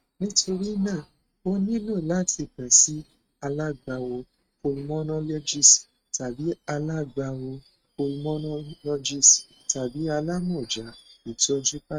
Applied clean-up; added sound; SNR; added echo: neural mask model RNNoise.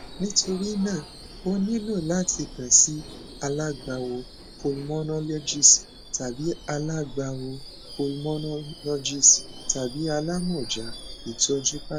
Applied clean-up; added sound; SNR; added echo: none; Screech / Subway, metro, underground; 14 dB; none.